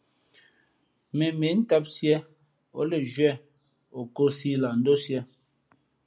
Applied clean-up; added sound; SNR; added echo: none; none; none; none.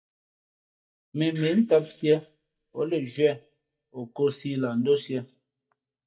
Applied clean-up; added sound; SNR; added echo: neural mask model DeepFilterNet 3.